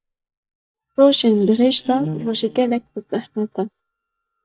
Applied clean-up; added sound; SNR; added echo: neural mask model DeepFilterNet 3.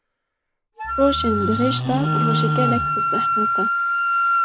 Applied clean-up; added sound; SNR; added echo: none; Livestock, farm animals, working animals + Wind instrument, woodwind instrument; -3 dB; none.